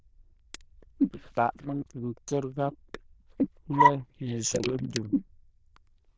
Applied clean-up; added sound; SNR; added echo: neural diffusion model UNIVERSE++.